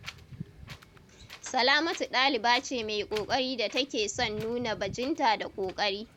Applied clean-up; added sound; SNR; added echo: none; Wind; 17 dB; none.